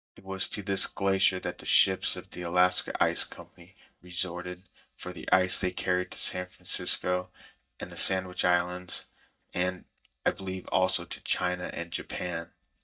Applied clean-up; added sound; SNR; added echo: neural mask model DeepFilterNet 3.